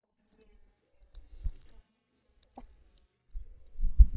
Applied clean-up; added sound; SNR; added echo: neural mask model DeepFilterNet 3.